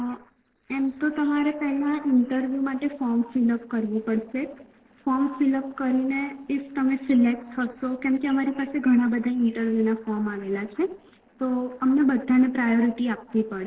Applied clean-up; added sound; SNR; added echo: neural separator model SepFormer DNS4.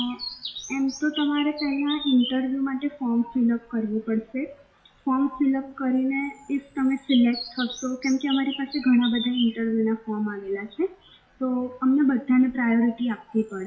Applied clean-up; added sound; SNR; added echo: classical method WPE with log-MMSE.